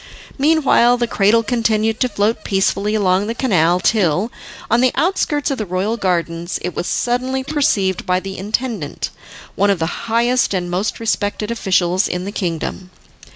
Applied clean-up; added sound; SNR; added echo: none; Guitar; 18 dB; none.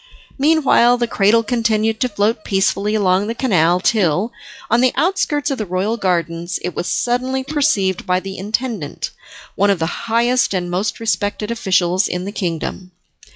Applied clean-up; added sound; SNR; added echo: classical method log-MMSE.